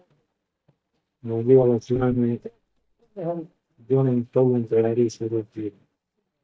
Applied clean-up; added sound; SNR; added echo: neural mask model DeepFilterNet 3.